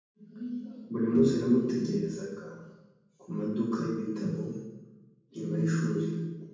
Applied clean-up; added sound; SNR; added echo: none; none; none; reverberation time 1.1 s.